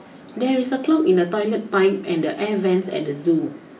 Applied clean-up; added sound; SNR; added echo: none; none; none; none.